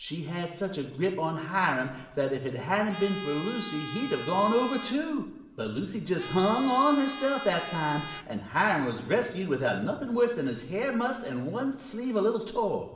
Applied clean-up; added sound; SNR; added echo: none; Trumpet; 12 dB; reverberation time 0.8 s.